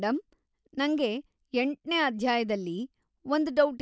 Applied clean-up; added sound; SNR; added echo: none; none; none; none.